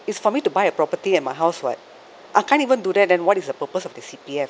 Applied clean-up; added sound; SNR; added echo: none; none; none; none.